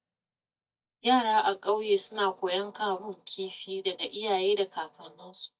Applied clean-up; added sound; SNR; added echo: neural mask model DeepFilterNet 3.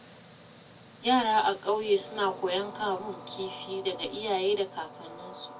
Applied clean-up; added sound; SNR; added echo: none; Train; 15 dB; reverberation time 0.1 s.